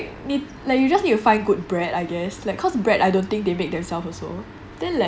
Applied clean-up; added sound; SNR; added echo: none; none; none; none.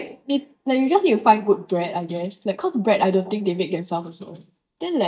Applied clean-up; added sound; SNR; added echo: neural mask model DeepFilterNet 3.